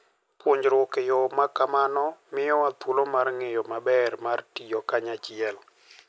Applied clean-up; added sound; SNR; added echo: none; none; none; none.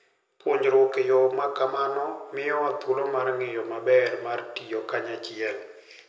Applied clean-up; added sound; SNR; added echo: none; none; none; reverberation time 0.8 s.